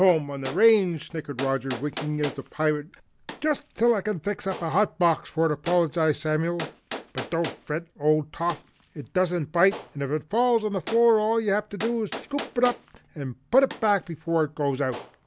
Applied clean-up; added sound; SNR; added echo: none; Gunshot, gunfire; 15 dB; none.